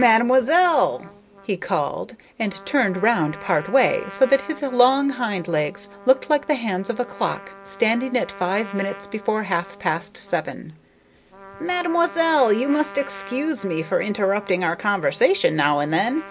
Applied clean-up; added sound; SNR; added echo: none; Trumpet; 19 dB; none.